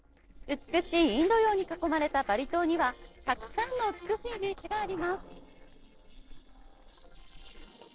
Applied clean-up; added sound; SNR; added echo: neural separator model SepFormer DNS4.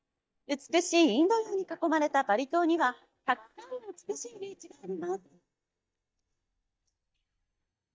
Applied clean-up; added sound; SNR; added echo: neural mask model DeepFilterNet 3.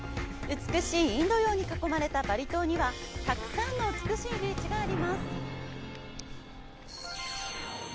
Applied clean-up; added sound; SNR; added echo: none; Bird vocalization, bird call, bird song + Harmonica; 12 dB; none.